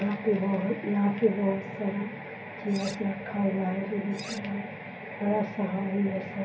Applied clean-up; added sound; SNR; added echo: none; Cutlery, silverware; 19 dB; reverberation time 0.3 s.